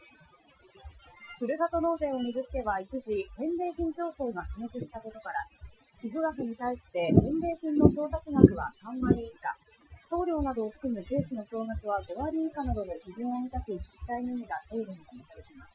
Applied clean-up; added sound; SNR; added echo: classical method Wiener filter.